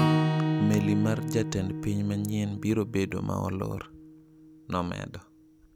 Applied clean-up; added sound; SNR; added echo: none; Acoustic guitar / Strum; 1 dB; none.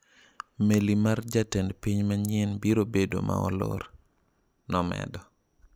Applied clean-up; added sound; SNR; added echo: none; none; none; none.